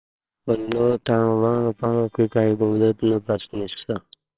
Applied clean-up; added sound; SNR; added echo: neural separator model SepFormer WHAMR!.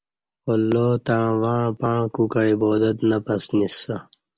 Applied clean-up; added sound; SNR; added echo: none; none; none; none.